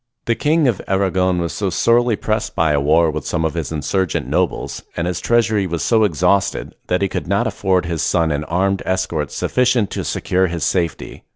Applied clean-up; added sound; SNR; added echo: none; none; none; none.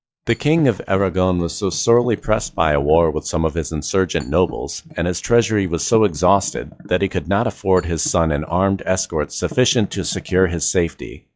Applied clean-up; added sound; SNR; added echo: classical method log-MMSE.